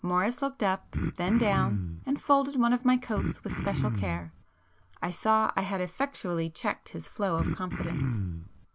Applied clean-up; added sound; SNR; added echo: none; Cough; 2 dB; none.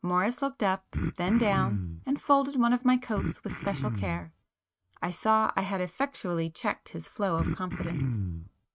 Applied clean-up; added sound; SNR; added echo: neural mask model RNNoise.